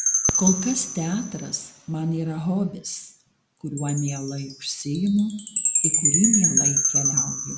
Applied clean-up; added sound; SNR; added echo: none; Chime; -1 dB; none.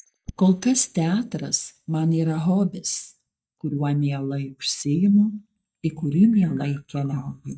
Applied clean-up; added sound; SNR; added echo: neural mask model DeepFilterNet 3.